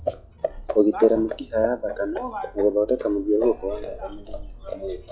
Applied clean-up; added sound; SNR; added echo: classical method log-MMSE.